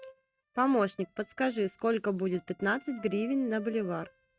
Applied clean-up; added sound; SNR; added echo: neural mask model RNNoise.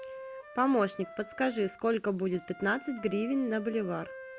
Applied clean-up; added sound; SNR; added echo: none; Wind instrument, woodwind instrument; 16 dB; none.